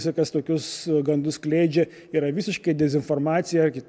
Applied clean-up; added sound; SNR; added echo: none; none; none; none.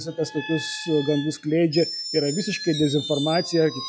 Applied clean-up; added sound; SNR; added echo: classical method log-MMSE.